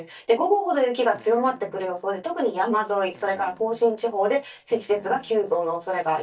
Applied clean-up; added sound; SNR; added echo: neural mask model DeepFilterNet 3.